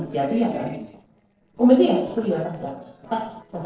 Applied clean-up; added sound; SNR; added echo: neural separator model SepFormer DNS4.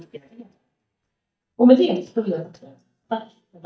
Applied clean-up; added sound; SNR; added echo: neural mask model DeepFilterNet 3.